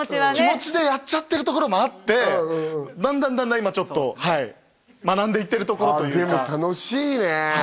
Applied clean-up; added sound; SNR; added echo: none; none; none; none.